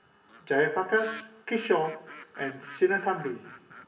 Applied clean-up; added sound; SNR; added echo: none; Bird; 18 dB; reverberation time 0.7 s.